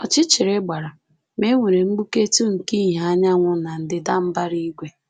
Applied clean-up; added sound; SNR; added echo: none; none; none; none.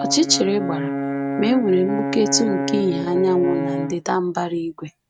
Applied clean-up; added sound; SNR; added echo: neural mask model RNNoise.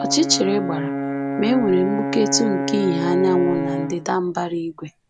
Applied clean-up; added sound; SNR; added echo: none; Brass instrument; 4 dB; none.